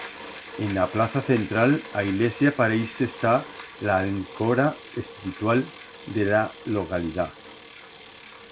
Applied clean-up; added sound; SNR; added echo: none; Bicycle; 12 dB; none.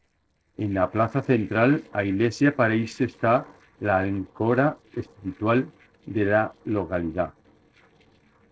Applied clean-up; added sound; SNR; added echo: neural separator model SepFormer DNS4.